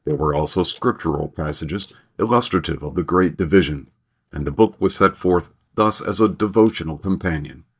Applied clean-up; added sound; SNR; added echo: neural mask model DeepFilterNet 3.